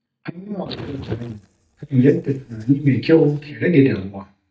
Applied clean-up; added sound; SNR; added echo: neural mask model DeepFilterNet 3.